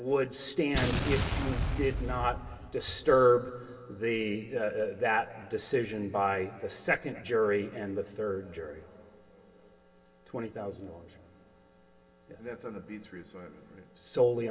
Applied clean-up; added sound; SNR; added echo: none; Explosion; 2 dB; reverberation time 2.3 s.